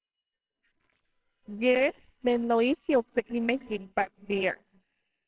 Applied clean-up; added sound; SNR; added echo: neural separator model SepFormer WHAMR!.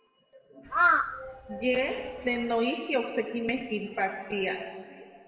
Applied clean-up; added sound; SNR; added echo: none; Crow; -2 dB; reverberation time 1.8 s.